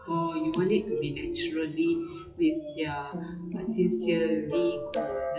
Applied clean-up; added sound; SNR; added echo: classical method WPE with log-MMSE.